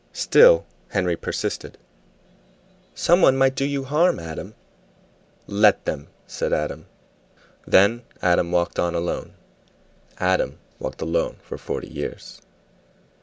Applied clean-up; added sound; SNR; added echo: none; none; none; none.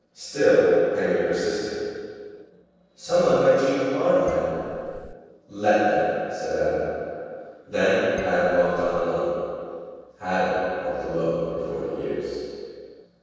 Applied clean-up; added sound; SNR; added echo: neural separator model SepFormer DNS4.